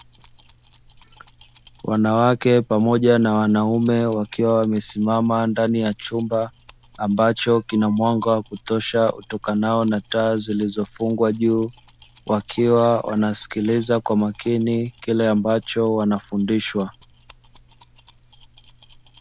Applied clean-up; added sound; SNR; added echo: none; Keys jangling; 15 dB; none.